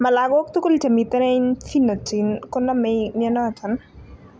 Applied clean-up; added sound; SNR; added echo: none; none; none; none.